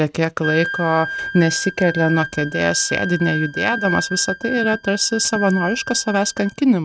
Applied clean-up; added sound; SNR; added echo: neural mask model RNNoise.